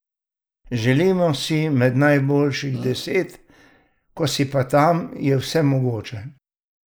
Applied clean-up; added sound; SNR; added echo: neural mask model Resemble Enhance denoiser.